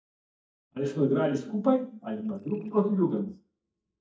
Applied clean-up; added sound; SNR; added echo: neural mask model DeepFilterNet 3.